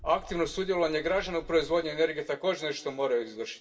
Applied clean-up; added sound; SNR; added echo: none; Bird; 19 dB; reverberation time 0.7 s.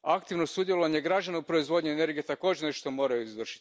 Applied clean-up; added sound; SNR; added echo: none; none; none; none.